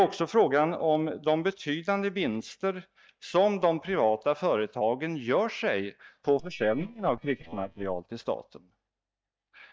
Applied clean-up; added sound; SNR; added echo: neural mask model DeepFilterNet 3.